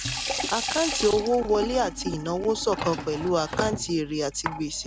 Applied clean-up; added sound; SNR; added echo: none; Sink (filling or washing) / Water tap, faucet; 6 dB; none.